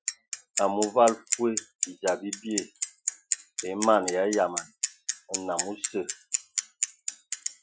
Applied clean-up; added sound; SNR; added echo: classical method Wiener filter.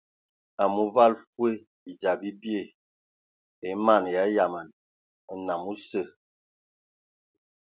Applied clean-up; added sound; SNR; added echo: none; none; none; none.